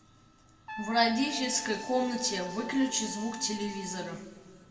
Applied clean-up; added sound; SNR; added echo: none; Trumpet; 11 dB; reverberation time 1.4 s.